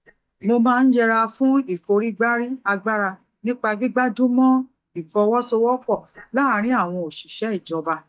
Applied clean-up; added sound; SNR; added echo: neural mask model DeepFilterNet 3.